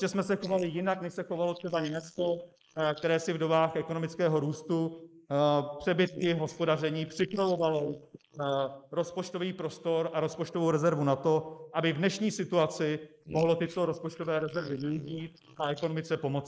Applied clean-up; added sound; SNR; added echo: neural mask model Resemble Enhance denoiser.